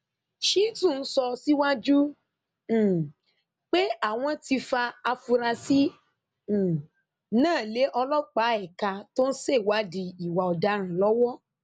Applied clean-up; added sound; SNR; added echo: none; none; none; none.